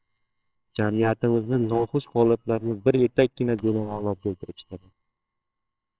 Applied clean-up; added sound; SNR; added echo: neural separator model SepFormer WHAMR!.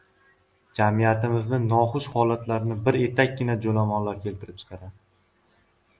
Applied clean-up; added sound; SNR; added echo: none; none; none; none.